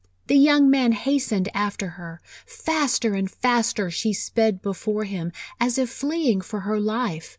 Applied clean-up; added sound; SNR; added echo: none; none; none; none.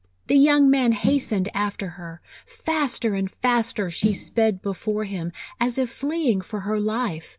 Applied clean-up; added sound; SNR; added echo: none; Snare drum; 11 dB; none.